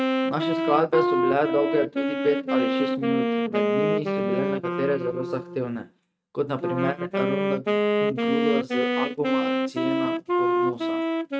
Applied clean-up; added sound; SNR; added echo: neural mask model RNNoise.